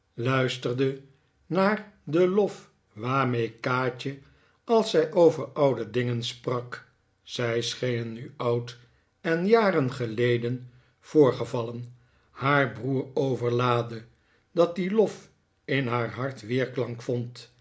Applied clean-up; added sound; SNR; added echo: none; none; none; none.